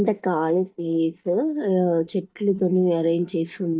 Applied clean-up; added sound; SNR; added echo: neural mask model DeepFilterNet 3.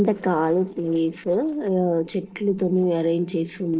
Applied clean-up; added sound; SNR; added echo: neural separator model SepFormer DNS4.